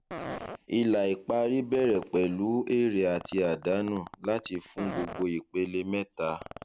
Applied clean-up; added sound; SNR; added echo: none; Fart; 15 dB; none.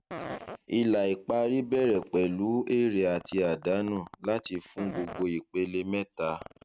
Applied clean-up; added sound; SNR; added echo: neural mask model RNNoise.